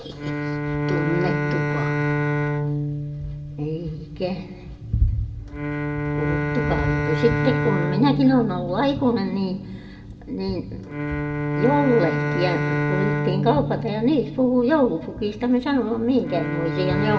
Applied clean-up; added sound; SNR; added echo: none; Bowed string instrument; 2 dB; reverberation time 1.2 s.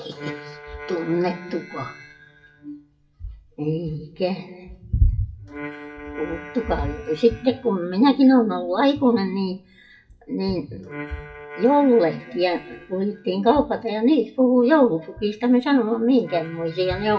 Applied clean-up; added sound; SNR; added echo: classical method WPE with log-MMSE.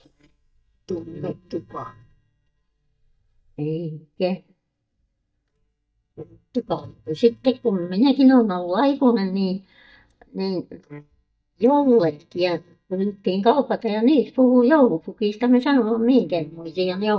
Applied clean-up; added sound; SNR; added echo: neural mask model DeepFilterNet 3.